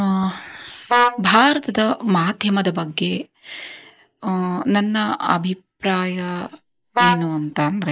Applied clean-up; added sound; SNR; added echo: neural mask model Resemble Enhance denoiser.